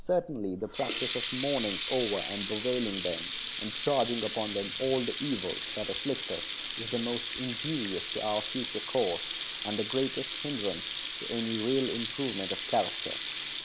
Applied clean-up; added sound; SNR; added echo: none; Sink (filling or washing) / Water tap, faucet; -4 dB; none.